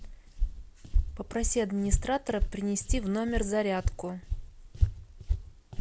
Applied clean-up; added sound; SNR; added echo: none; Walk, footsteps; -2 dB; none.